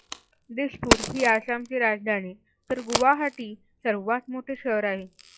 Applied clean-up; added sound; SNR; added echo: classical method log-MMSE.